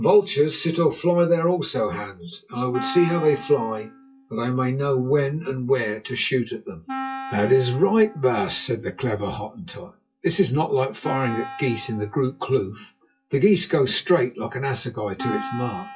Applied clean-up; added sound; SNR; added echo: classical method WPE with log-MMSE.